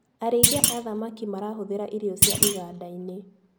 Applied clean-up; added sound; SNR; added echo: none; Thump, thud; -5 dB; none.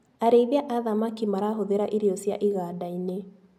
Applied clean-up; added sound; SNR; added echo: none; none; none; none.